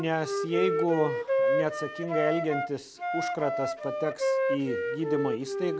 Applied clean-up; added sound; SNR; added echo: none; Wind instrument, woodwind instrument; -1 dB; none.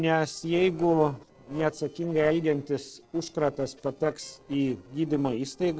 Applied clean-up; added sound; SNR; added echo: neural separator model SepFormer DNS4.